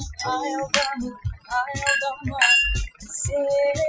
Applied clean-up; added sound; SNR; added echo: classical method Wiener filter.